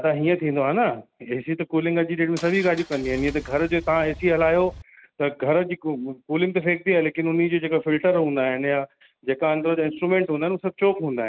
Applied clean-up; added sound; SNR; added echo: none; Engine; 17 dB; none.